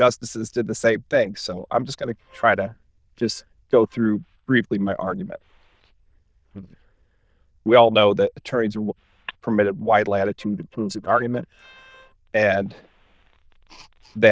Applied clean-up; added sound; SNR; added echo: neural diffusion model UNIVERSE++.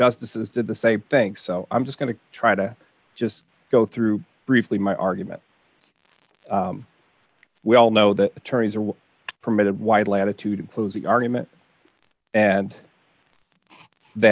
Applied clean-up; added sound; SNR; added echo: none; none; none; none.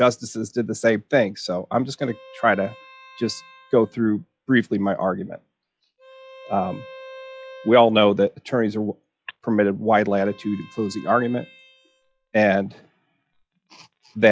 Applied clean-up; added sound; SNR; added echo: classical method log-MMSE.